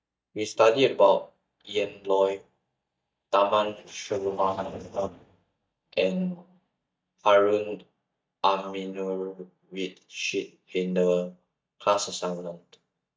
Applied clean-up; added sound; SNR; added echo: neural mask model DeepFilterNet 3.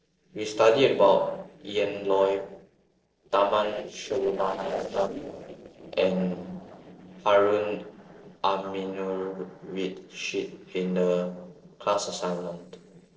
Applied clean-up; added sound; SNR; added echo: neural separator model SepFormer DNS4.